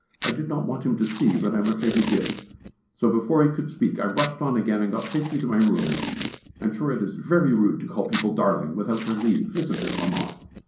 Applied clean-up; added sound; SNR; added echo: none; Packing tape, duct tape; 10 dB; reverberation time 0.6 s.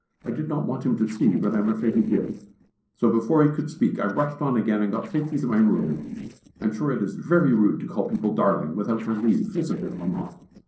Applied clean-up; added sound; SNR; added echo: neural separator model SepFormer DNS4.